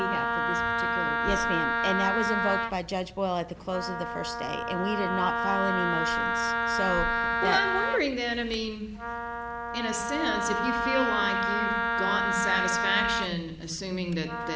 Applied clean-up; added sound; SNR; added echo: none; Wind instrument, woodwind instrument; -2 dB; none.